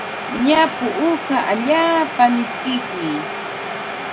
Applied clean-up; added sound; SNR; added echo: none; Domestic sounds, home sounds; 7 dB; reverberation time 0.4 s.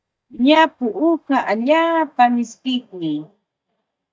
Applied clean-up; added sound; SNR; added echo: neural mask model DeepFilterNet 3.